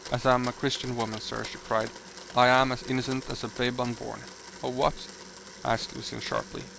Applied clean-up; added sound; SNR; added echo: none; Domestic sounds, home sounds; 15 dB; none.